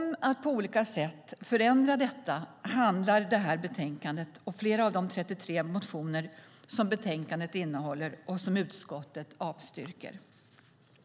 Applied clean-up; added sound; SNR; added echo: none; none; none; none.